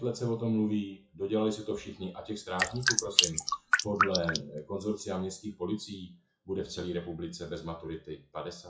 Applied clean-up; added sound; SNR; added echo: classical method WPE with log-MMSE.